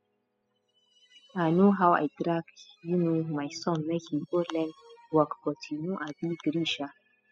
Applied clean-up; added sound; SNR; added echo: classical method spectral subtraction.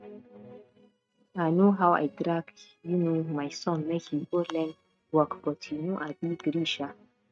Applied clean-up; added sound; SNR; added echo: neural mask model RNNoise.